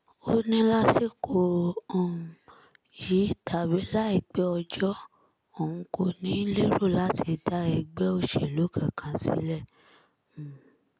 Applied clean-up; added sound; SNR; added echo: none; none; none; none.